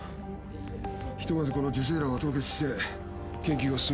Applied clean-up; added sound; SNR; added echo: none; Musical instrument; 15 dB; none.